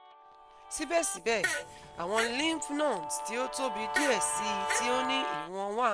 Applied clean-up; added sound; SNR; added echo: none; Guitar + Fart; 3 dB; none.